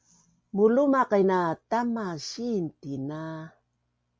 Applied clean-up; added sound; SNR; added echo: none; none; none; none.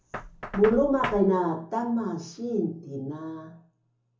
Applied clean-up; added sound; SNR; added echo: none; Knock; 14 dB; reverberation time 0.7 s.